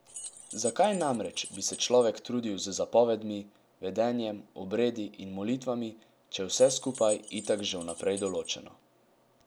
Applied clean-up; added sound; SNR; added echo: none; Keys jangling; 14 dB; none.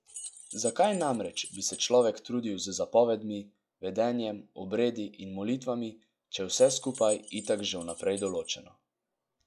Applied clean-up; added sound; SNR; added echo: classical method log-MMSE.